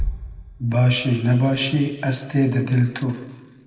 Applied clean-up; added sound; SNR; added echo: none; Bass drum; 13 dB; reverberation time 1.5 s.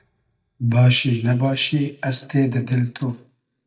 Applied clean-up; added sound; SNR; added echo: neural mask model DeepFilterNet 3.